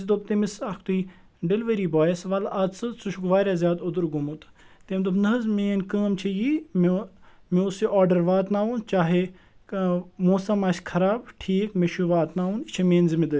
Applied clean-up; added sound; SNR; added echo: none; none; none; none.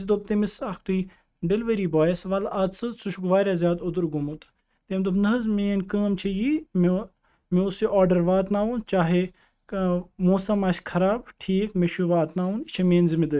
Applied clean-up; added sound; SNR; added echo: neural mask model RNNoise.